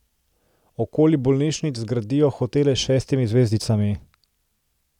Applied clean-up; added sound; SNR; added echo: none; none; none; none.